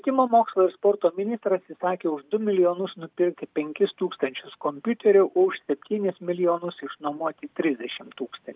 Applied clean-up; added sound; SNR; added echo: none; none; none; none.